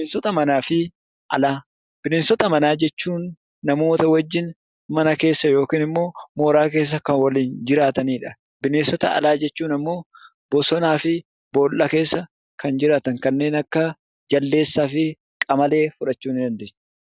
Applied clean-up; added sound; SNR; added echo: none; none; none; none.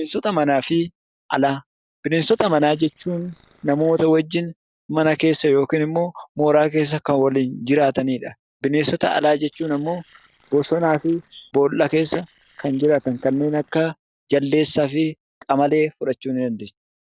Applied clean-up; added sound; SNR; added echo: neural separator model SepFormer DNS4.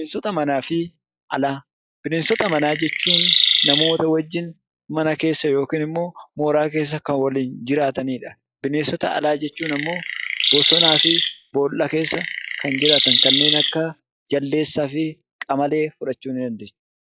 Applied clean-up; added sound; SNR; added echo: classical method log-MMSE.